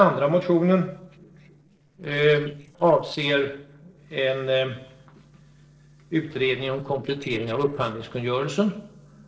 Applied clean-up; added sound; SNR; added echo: neural separator model SepFormer DNS4.